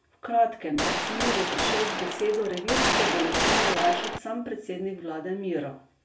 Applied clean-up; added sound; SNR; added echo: none; Gunshot, gunfire; -3 dB; reverberation time 0.3 s.